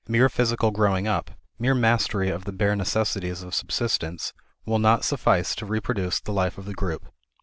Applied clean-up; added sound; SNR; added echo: none; none; none; none.